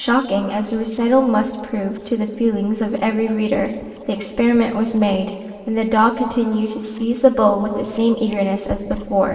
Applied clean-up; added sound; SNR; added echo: neural separator model SepFormer DNS4.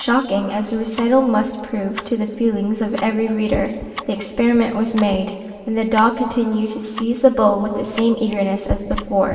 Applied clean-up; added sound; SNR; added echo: none; Tick-tock; 15 dB; reverberation time 2.0 s.